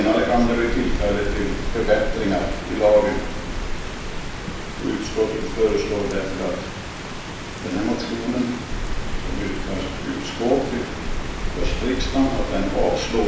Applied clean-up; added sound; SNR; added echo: none; Rain; 3 dB; reverberation time 0.9 s.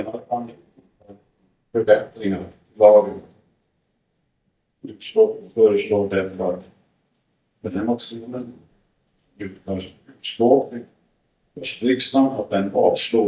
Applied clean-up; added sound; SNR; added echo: neural mask model DeepFilterNet 3.